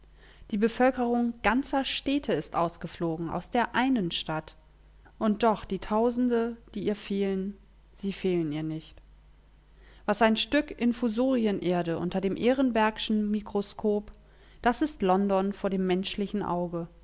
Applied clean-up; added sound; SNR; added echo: none; none; none; none.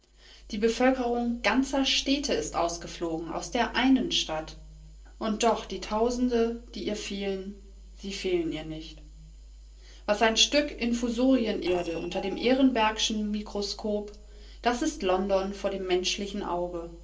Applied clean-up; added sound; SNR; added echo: neural separator model SepFormer DNS4.